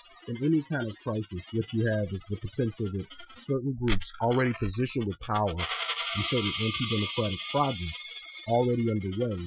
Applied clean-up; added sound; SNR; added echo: classical method Wiener filter.